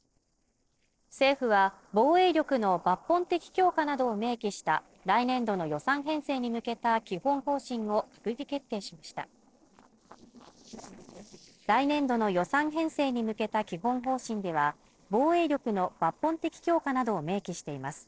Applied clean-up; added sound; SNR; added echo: neural separator model SepFormer DNS4.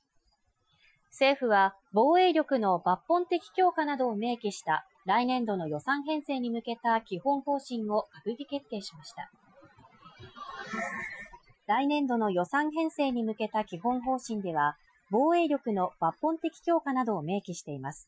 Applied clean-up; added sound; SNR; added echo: classical method Wiener filter.